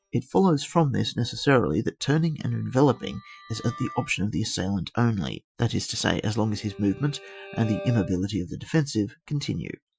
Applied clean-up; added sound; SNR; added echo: classical method Wiener filter.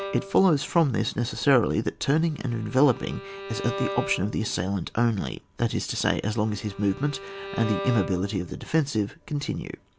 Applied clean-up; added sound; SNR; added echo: none; Bowed string instrument; 13 dB; none.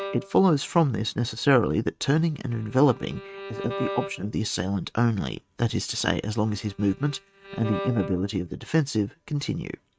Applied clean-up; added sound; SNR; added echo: neural mask model RNNoise.